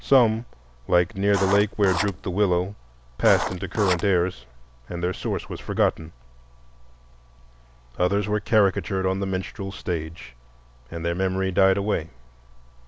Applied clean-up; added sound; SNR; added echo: none; Writing; 6 dB; none.